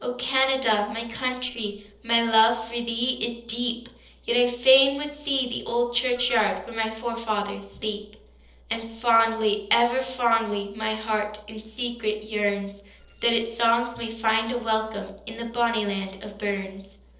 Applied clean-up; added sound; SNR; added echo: neural separator model SepFormer DNS4.